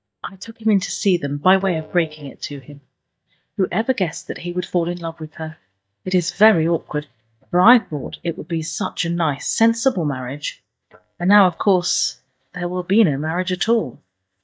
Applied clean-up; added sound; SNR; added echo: neural mask model DeepFilterNet 3.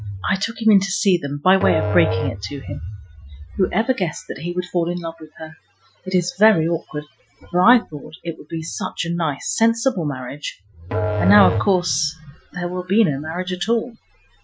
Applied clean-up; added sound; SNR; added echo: classical method Wiener filter.